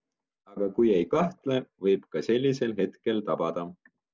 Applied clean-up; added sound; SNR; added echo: none; none; none; none.